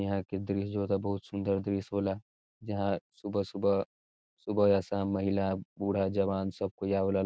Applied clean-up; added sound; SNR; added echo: none; none; none; none.